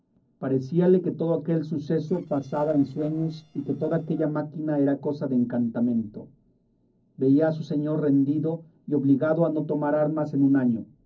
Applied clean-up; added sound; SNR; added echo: neural separator model SepFormer DNS4.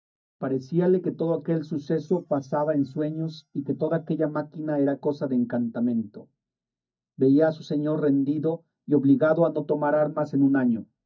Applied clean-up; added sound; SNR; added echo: neural mask model DeepFilterNet 3.